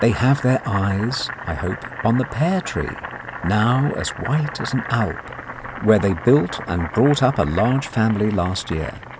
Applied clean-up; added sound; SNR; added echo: none; Boiling; 12 dB; none.